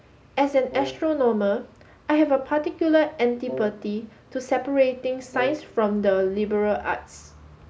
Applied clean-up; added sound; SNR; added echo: none; Wind instrument, woodwind instrument; 12 dB; none.